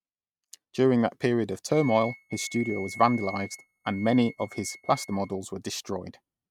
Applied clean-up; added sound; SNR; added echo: neural mask model RNNoise.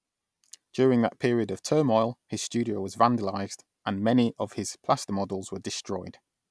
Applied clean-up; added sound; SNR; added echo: none; none; none; none.